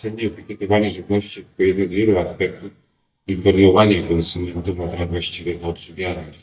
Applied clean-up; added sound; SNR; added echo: neural mask model DeepFilterNet 3.